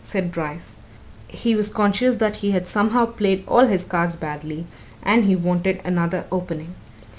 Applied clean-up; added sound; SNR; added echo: none; none; none; none.